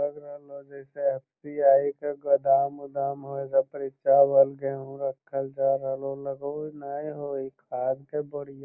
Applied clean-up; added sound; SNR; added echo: none; none; none; none.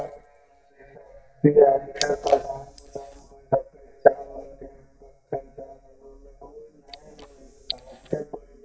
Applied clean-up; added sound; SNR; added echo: neural mask model DeepFilterNet 3.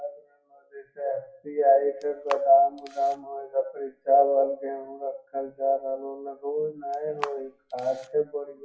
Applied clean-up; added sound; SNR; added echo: classical method WPE with log-MMSE.